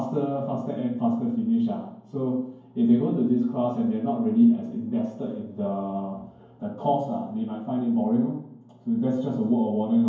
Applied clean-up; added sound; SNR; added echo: none; none; none; reverberation time 0.9 s.